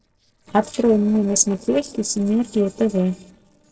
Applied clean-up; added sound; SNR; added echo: neural separator model SepFormer DNS4.